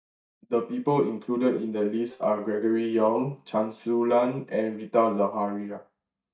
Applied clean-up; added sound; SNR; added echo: neural mask model DeepFilterNet 3.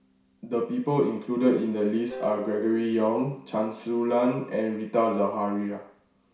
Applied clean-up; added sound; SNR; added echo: none; Guitar; 19 dB; reverberation time 0.6 s.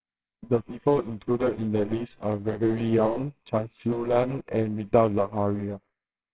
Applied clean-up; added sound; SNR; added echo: neural separator model SepFormer WHAMR!.